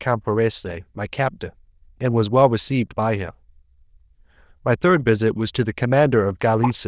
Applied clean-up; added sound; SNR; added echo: neural diffusion model UNIVERSE++.